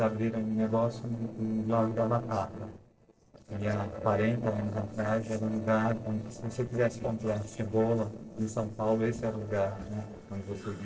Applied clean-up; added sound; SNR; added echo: neural separator model SepFormer DNS4.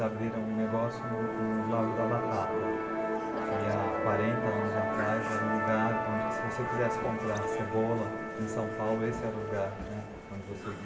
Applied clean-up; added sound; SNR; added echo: none; Musical instrument; 0 dB; reverberation time 0.7 s.